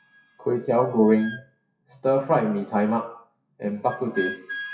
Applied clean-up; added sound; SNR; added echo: classical method WPE with log-MMSE.